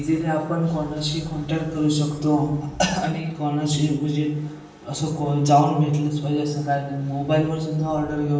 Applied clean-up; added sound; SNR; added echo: none; none; none; reverberation time 0.7 s.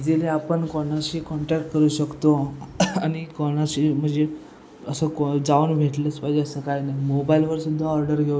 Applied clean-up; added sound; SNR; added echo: none; none; none; none.